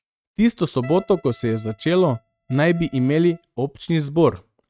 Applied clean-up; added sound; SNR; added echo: neural mask model RNNoise.